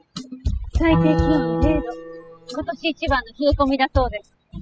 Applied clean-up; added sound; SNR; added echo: classical method spectral subtraction.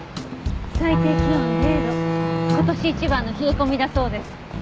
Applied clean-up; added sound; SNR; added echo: none; Bowed string instrument; 0 dB; none.